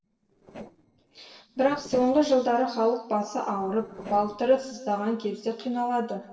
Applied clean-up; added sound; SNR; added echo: neural separator model SepFormer DNS4.